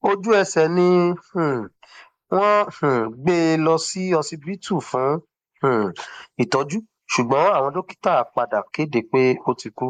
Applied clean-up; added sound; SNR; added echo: neural mask model Resemble Enhance denoiser.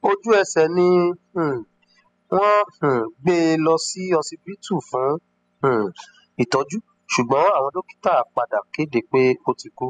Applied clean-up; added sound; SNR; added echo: classical method spectral subtraction.